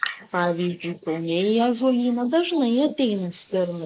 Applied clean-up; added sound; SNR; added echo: neural mask model Resemble Enhance denoiser.